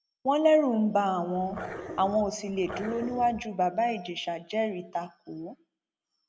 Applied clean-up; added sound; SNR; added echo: none; Growling; 12 dB; none.